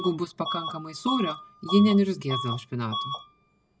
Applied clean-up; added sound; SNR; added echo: none; Bus / Alarm; 8 dB; none.